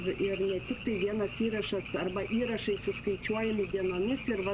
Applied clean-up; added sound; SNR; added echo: none; Frog; 10 dB; none.